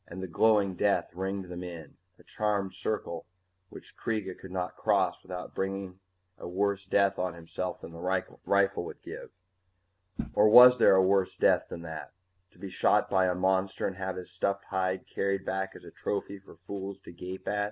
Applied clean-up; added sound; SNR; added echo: none; none; none; none.